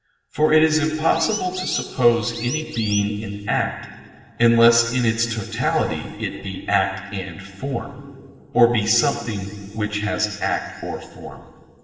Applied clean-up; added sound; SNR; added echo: none; Chirp, tweet; 11 dB; reverberation time 2.4 s.